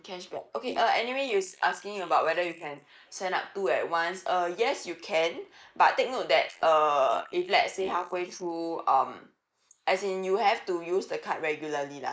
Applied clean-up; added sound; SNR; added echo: neural mask model Resemble Enhance denoiser.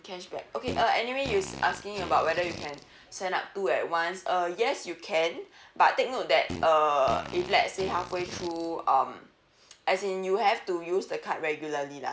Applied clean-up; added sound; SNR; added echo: none; Fart; 13 dB; none.